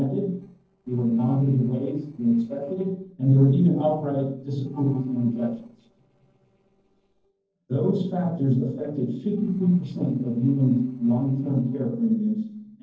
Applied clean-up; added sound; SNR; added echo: neural separator model SepFormer DNS4.